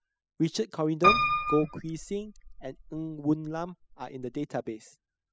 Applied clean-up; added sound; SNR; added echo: classical method spectral subtraction.